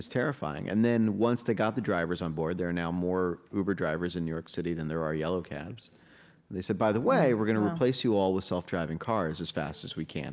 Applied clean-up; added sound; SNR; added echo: none; none; none; none.